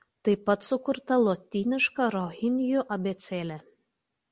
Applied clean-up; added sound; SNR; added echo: none; none; none; none.